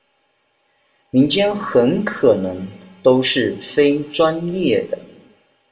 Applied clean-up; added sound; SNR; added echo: none; none; none; reverberation time 0.4 s.